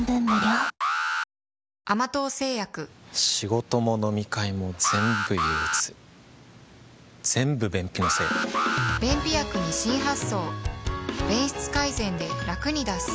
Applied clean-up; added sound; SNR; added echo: none; Alarm; 2 dB; none.